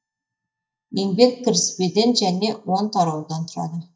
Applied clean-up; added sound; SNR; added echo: neural mask model DeepFilterNet 3.